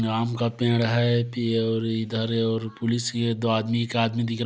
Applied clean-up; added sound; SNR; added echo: none; none; none; none.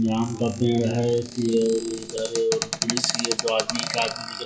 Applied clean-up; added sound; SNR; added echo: classical method WPE with log-MMSE.